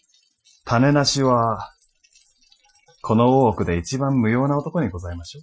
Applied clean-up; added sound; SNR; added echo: classical method Wiener filter.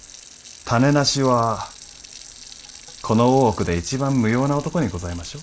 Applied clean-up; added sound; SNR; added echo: none; Sink (filling or washing) / Water tap, faucet; 20 dB; none.